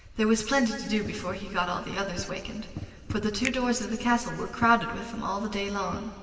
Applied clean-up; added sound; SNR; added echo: none; Finger snapping; 16 dB; reverberation time 2.6 s.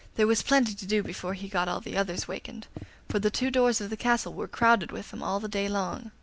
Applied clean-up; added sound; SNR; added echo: none; none; none; none.